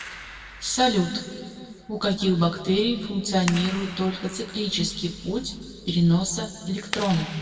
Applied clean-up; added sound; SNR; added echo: none; Clapping; 16 dB; reverberation time 2.1 s.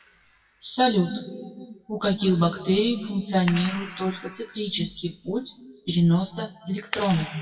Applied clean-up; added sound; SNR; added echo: classical method WPE with log-MMSE.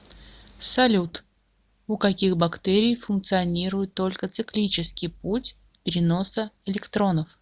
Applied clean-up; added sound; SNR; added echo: none; none; none; none.